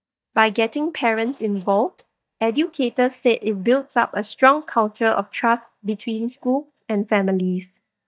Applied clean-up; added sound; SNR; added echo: neural mask model DeepFilterNet 3.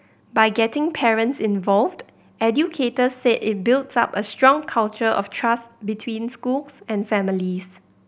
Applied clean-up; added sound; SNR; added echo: none; none; none; none.